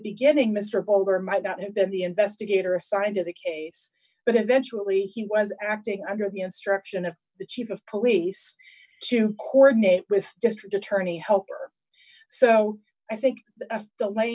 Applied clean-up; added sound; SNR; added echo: none; none; none; none.